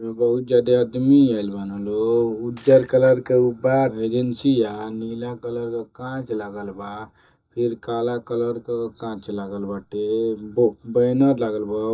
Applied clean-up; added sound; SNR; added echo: neural mask model DeepFilterNet 3.